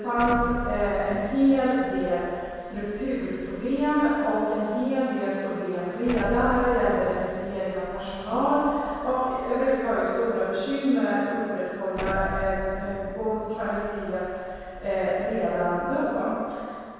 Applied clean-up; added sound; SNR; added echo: none; Explosion; 14 dB; reverberation time 2.2 s.